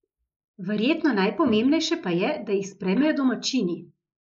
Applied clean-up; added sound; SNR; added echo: neural mask model Resemble Enhance denoiser.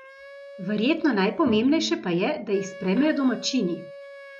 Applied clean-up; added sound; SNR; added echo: none; Wind instrument, woodwind instrument + Bowed string instrument; 14 dB; none.